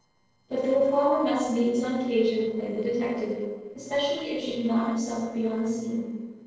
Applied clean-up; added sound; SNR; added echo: neural separator model SepFormer DNS4.